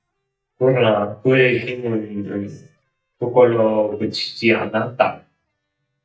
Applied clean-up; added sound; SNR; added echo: neural mask model DeepFilterNet 3.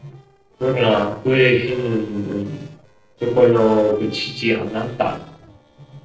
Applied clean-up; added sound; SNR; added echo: neural separator model SepFormer DNS4.